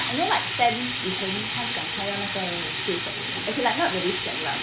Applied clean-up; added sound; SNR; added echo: none; Sink (filling or washing); 1 dB; none.